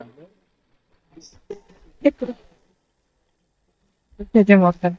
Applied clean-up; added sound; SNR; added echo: neural mask model DeepFilterNet 3.